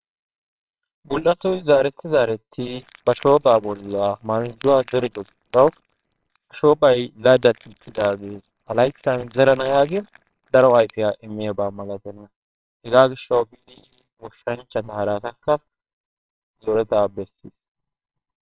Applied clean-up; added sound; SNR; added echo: neural separator model SepFormer WHAMR!.